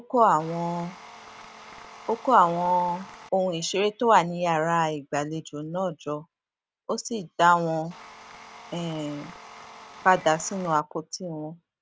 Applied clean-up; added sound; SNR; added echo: none; Tools; 19 dB; none.